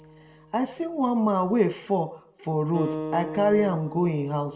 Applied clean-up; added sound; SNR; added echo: none; Acoustic guitar; 12 dB; reverberation time 0.5 s.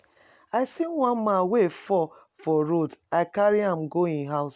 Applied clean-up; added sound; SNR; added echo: none; none; none; none.